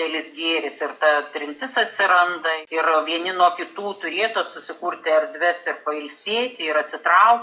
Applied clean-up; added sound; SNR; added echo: none; none; none; none.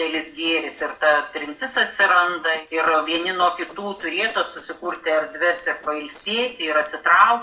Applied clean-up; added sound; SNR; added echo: neural separator model SepFormer DNS4.